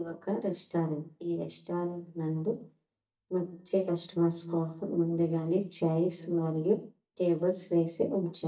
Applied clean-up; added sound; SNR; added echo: neural mask model DeepFilterNet 3.